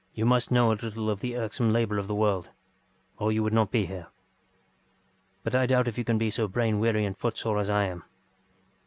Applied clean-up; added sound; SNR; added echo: none; none; none; none.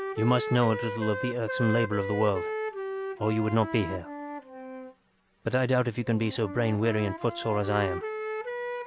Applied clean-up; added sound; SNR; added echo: none; Wind instrument, woodwind instrument; 7 dB; none.